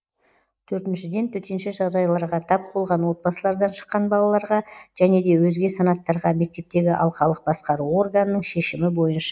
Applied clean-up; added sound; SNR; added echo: neural mask model Resemble Enhance denoiser.